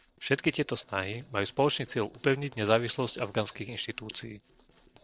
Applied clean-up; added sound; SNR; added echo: neural separator model SepFormer DNS4.